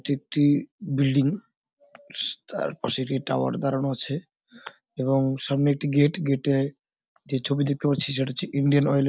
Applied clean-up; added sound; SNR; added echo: none; none; none; none.